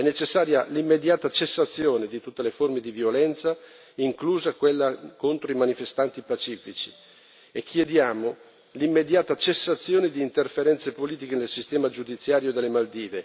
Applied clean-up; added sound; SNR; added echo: none; none; none; none.